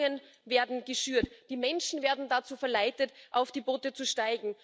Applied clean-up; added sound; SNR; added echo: none; Whoosh, swoosh, swish; 14 dB; none.